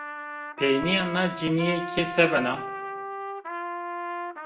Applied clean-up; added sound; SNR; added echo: none; Trumpet; 7 dB; reverberation time 0.7 s.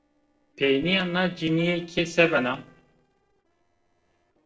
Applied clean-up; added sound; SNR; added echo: neural separator model SepFormer DNS4.